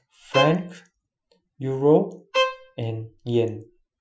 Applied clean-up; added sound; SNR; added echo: classical method Wiener filter.